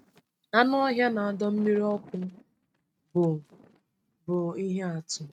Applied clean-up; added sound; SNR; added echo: neural mask model RNNoise.